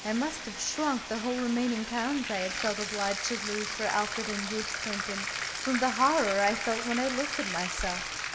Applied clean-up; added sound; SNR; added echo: none; Bathtub (filling or washing); 4 dB; reverberation time 1.3 s.